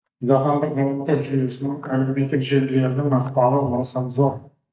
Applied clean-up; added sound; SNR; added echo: neural mask model DeepFilterNet 3.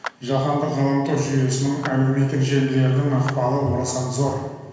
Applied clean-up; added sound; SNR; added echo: none; Clapping; 20 dB; reverberation time 1.1 s.